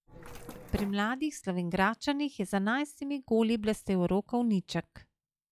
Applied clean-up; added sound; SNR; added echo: classical method log-MMSE.